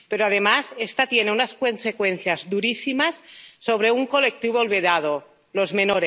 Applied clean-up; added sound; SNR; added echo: none; none; none; none.